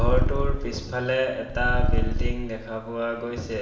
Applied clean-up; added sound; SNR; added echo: none; Purr; -3 dB; reverberation time 1.0 s.